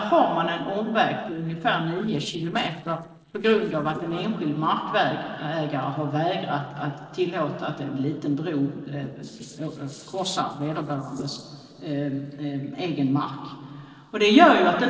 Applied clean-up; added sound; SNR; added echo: neural separator model SepFormer DNS4.